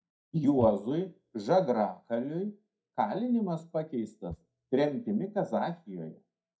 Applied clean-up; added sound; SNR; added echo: neural mask model DeepFilterNet 3.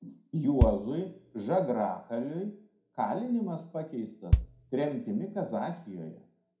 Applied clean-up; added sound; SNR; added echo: none; Bass drum; 1 dB; reverberation time 0.4 s.